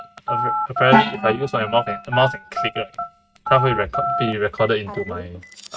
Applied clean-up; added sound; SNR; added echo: neural mask model RNNoise.